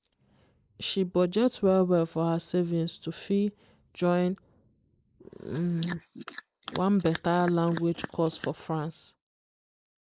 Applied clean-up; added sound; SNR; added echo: neural mask model Resemble Enhance denoiser.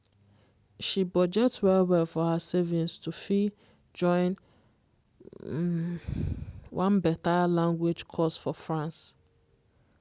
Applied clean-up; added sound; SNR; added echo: none; none; none; none.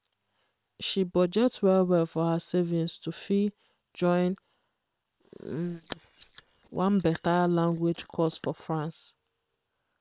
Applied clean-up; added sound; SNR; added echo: neural separator model SepFormer WHAM!.